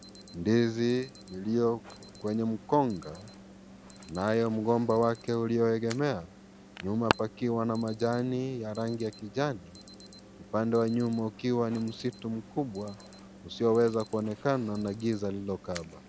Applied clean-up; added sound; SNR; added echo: none; Alarm; 14 dB; none.